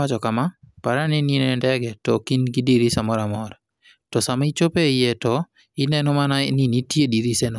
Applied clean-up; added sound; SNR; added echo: none; none; none; none.